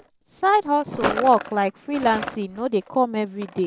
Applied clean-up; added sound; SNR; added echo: none; Rattle; 10 dB; none.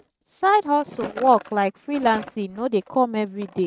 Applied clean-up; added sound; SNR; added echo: neural mask model RNNoise.